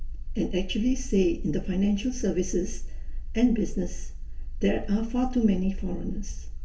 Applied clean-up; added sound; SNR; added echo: none; none; none; reverberation time 0.2 s.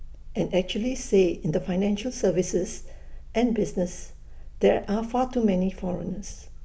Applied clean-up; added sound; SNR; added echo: none; none; none; none.